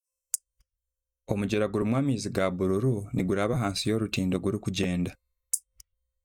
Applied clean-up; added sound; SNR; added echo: neural mask model DeepFilterNet 3.